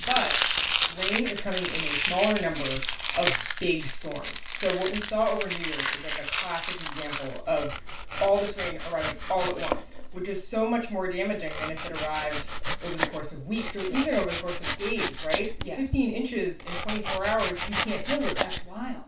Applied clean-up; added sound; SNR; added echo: none; Domestic sounds, home sounds; 1 dB; reverberation time 0.3 s.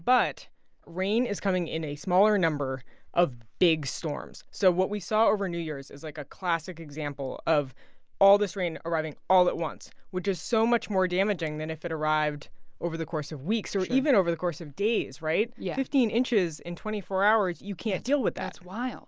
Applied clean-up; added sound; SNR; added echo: none; none; none; none.